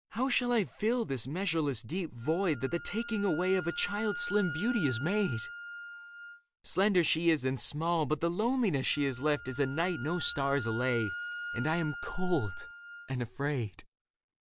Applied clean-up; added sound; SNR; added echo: none; Wind instrument, woodwind instrument; 12 dB; none.